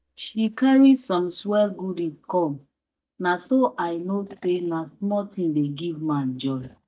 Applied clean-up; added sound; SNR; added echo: neural mask model DeepFilterNet 3.